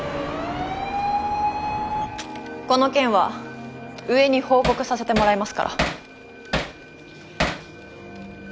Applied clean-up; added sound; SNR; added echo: none; Hammer; 5 dB; none.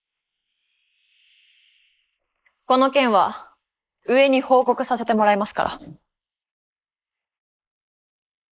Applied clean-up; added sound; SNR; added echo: neural mask model Resemble Enhance denoiser.